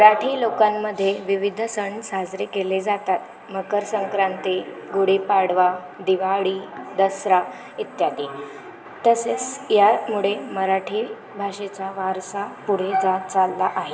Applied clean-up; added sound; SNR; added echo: none; none; none; reverberation time 2.3 s.